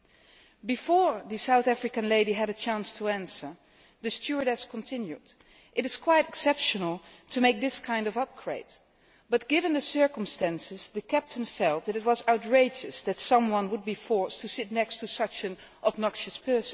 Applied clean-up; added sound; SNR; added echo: none; none; none; none.